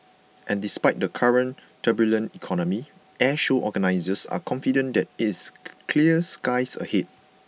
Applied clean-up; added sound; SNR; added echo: none; none; none; none.